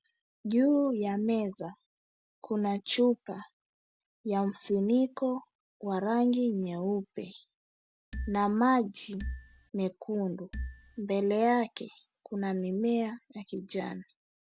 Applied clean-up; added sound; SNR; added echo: none; Marimba, xylophone; 8 dB; none.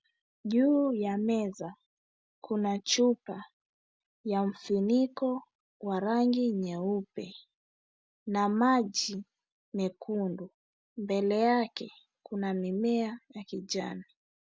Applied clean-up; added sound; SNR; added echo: none; none; none; none.